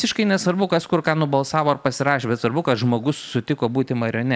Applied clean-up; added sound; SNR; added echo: none; none; none; none.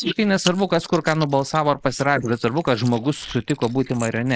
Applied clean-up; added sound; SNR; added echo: neural mask model Resemble Enhance denoiser.